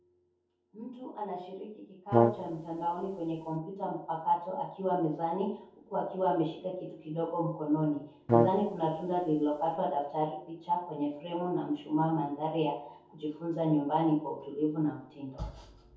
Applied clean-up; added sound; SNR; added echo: none; Brass instrument; -2 dB; reverberation time 0.6 s.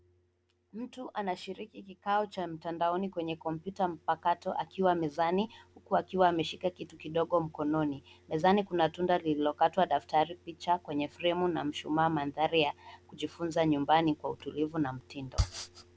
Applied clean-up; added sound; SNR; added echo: none; none; none; none.